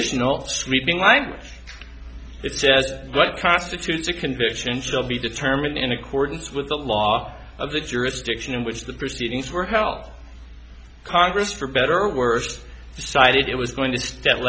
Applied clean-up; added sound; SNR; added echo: none; none; none; none.